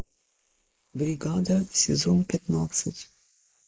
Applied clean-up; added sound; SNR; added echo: neural mask model Resemble Enhance denoiser.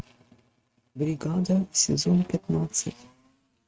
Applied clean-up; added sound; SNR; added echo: neural mask model RNNoise.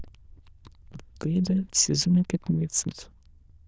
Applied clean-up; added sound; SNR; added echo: neural diffusion model UNIVERSE++.